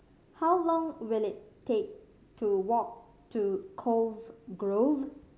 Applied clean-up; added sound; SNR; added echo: none; none; none; none.